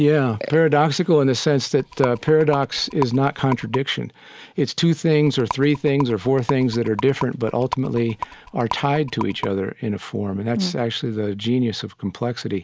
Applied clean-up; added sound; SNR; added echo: none; Rattle; 12 dB; none.